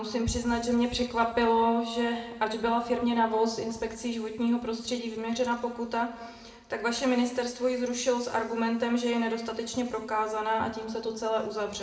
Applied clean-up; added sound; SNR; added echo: none; none; none; reverberation time 1.7 s.